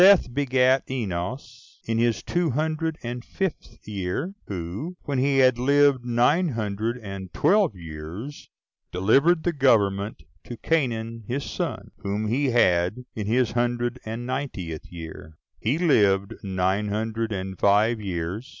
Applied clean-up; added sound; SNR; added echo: none; none; none; none.